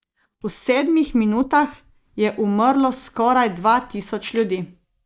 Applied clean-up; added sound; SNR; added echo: neural mask model DeepFilterNet 3.